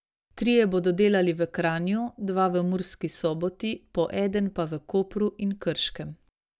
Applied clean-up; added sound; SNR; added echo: none; none; none; none.